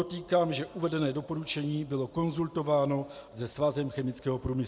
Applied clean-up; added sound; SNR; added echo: none; none; none; none.